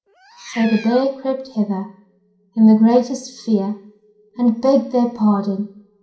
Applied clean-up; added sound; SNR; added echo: none; Meow; 18 dB; reverberation time 0.5 s.